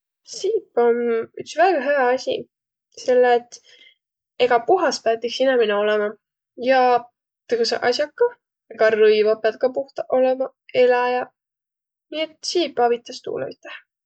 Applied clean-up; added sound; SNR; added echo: none; none; none; none.